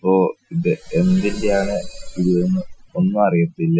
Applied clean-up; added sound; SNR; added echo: classical method Wiener filter.